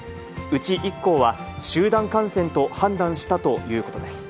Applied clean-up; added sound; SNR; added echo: none; none; none; none.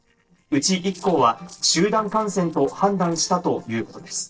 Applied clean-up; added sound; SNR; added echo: neural separator model SepFormer DNS4.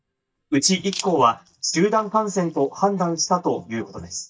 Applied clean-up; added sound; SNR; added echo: neural mask model DeepFilterNet 3.